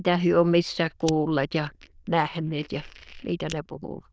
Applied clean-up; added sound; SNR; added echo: neural diffusion model UNIVERSE++.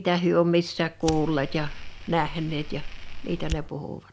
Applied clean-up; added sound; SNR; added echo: none; Fire; 6 dB; none.